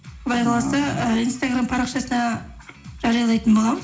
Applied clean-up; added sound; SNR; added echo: none; none; none; reverberation time 0.4 s.